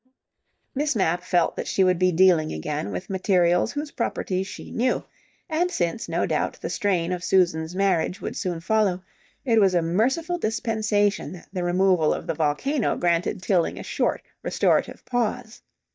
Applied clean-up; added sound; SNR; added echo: neural mask model DeepFilterNet 3.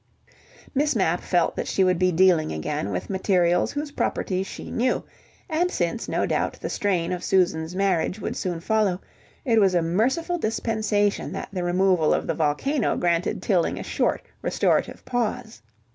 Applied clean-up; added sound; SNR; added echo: none; none; none; none.